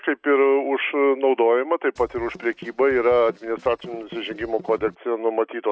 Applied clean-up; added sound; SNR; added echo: neural mask model RNNoise.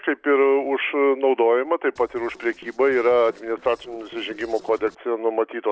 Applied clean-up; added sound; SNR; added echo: neural separator model SepFormer DNS4.